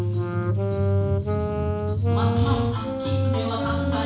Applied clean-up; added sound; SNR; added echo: none; Wind instrument, woodwind instrument; 5 dB; reverberation time 1.0 s.